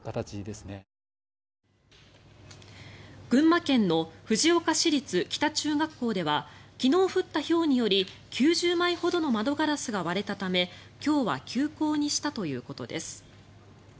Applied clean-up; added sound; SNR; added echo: none; none; none; none.